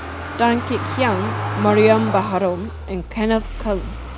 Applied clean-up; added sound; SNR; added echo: none; Motor vehicle (road); 6 dB; none.